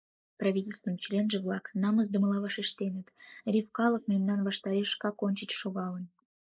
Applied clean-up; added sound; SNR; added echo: neural mask model Resemble Enhance denoiser.